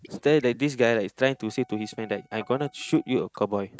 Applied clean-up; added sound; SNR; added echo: neural mask model RNNoise.